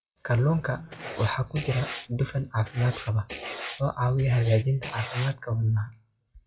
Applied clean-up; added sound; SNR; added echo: classical method WPE with log-MMSE.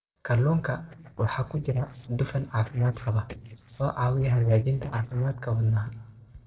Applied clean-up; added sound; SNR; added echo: neural separator model SepFormer DNS4.